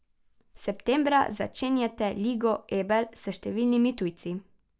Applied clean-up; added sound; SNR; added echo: none; none; none; none.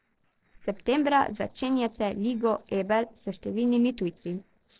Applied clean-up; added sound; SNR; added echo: neural separator model SepFormer DNS4.